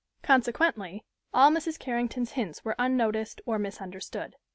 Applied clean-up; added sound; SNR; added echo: none; none; none; none.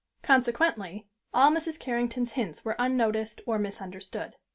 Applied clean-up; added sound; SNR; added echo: none; none; none; reverberation time 0.2 s.